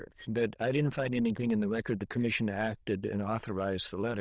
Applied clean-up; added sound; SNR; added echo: neural diffusion model UNIVERSE++.